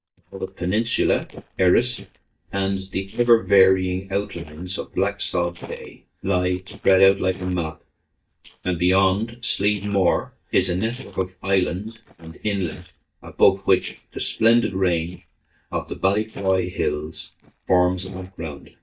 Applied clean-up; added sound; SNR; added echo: neural mask model DeepFilterNet 3.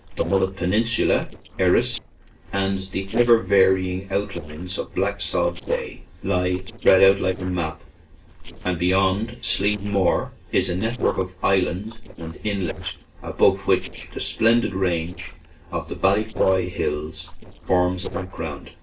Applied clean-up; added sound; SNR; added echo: neural separator model SepFormer DNS4.